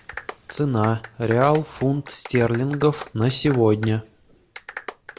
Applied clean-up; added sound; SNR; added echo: none; Clapping; 16 dB; none.